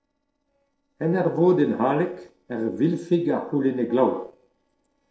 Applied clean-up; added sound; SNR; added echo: neural separator model SepFormer DNS4.